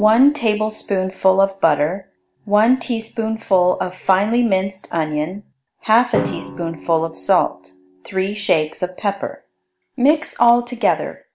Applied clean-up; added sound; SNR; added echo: none; Drum; 17 dB; none.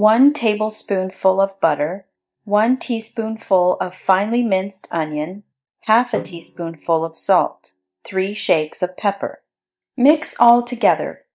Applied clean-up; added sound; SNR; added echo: neural mask model DeepFilterNet 3.